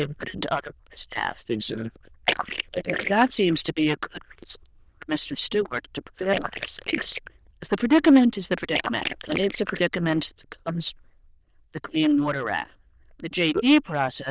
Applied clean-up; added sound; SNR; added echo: neural diffusion model UNIVERSE++.